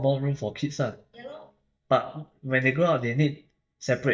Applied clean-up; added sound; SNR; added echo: neural mask model DeepFilterNet 3.